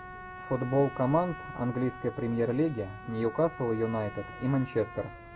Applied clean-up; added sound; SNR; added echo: none; Trumpet; 14 dB; none.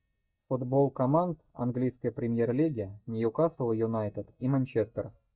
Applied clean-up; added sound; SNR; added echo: neural mask model DeepFilterNet 3.